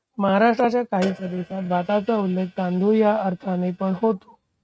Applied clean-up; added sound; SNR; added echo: neural mask model RNNoise.